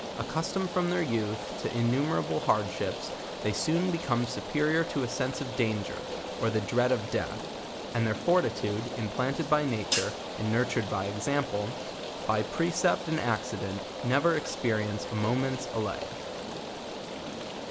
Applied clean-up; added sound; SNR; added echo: none; Rain + Hi-hat; 7 dB; none.